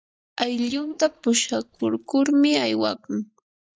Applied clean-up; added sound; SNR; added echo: neural mask model DeepFilterNet 3.